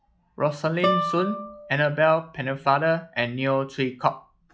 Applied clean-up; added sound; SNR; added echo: classical method log-MMSE.